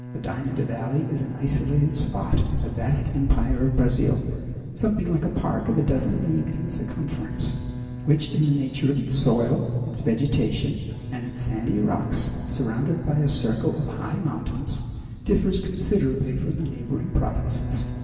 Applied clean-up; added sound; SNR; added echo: none; Bowed string instrument; 12 dB; reverberation time 2.3 s.